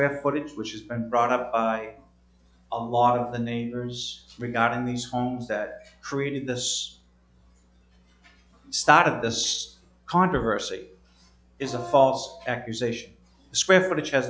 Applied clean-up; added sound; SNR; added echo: classical method log-MMSE.